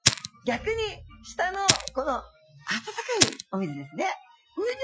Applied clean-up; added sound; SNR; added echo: classical method Wiener filter.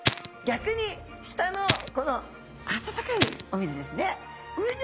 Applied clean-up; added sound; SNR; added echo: none; Fire; 0 dB; none.